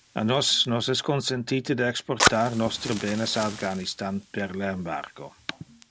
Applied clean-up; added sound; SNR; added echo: none; Fire; 6 dB; none.